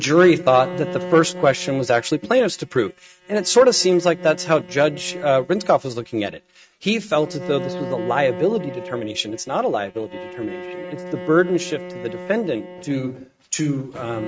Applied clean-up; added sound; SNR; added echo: neural mask model RNNoise.